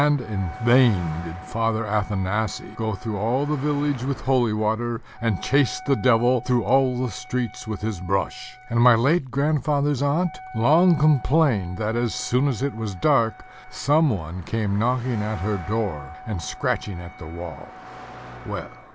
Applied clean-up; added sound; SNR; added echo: none; Car passing by + Wind instrument, woodwind instrument; 18 dB; none.